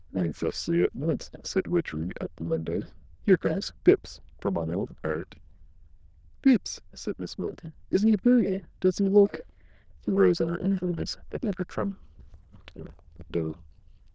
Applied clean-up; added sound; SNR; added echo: neural diffusion model UNIVERSE++.